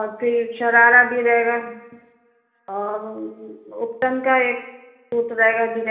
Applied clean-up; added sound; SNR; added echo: none; none; none; reverberation time 1.0 s.